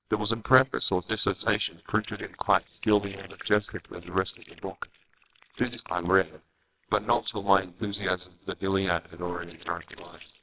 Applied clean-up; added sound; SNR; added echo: neural separator model SepFormer WHAMR!.